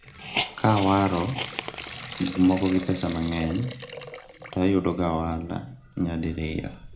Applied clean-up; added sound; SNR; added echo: none; Hiss; 9 dB; reverberation time 0.3 s.